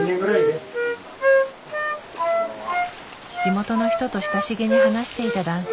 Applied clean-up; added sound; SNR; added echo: none; Wind instrument, woodwind instrument; -2 dB; none.